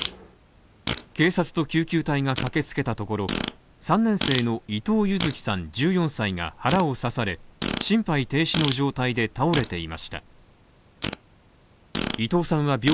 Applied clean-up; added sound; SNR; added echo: none; Fart; 10 dB; none.